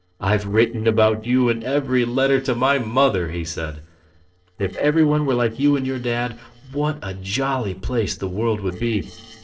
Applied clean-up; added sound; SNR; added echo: neural separator model SepFormer DNS4.